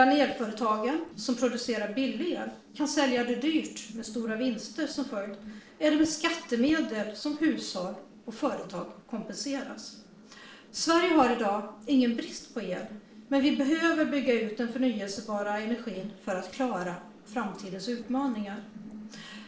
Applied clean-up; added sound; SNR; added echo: neural separator model SepFormer DNS4.